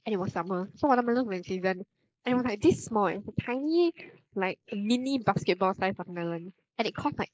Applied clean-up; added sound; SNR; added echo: neural mask model Resemble Enhance denoiser.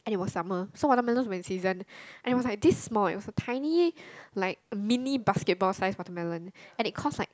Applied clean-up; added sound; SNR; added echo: none; none; none; none.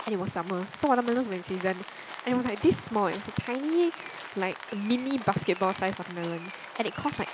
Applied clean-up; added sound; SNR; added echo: none; Rain; 13 dB; none.